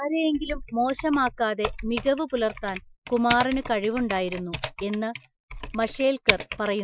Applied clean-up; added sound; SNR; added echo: classical method Wiener filter.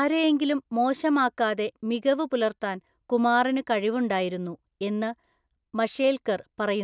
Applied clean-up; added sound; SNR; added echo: none; none; none; none.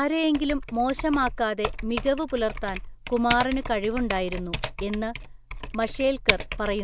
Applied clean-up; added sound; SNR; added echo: none; Typing; 6 dB; none.